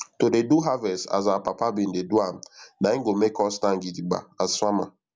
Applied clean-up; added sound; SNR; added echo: none; none; none; none.